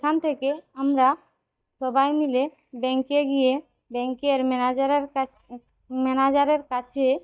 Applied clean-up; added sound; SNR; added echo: neural mask model DeepFilterNet 3.